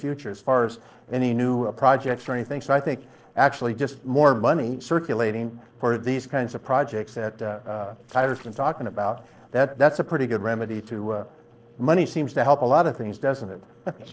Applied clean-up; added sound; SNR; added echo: neural separator model SepFormer DNS4.